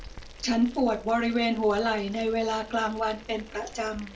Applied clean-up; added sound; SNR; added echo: none; Boiling; 18 dB; reverberation time 0.2 s.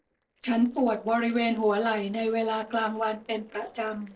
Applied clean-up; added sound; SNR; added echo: neural separator model SepFormer DNS4.